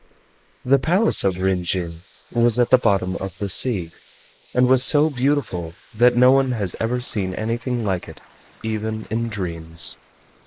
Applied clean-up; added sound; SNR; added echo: neural mask model Resemble Enhance denoiser.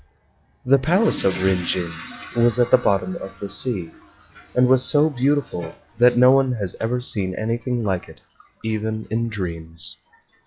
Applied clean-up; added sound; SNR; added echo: classical method log-MMSE.